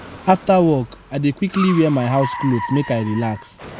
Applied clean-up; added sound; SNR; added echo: none; Car; 13 dB; none.